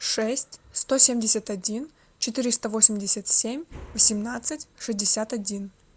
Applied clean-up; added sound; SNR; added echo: none; none; none; none.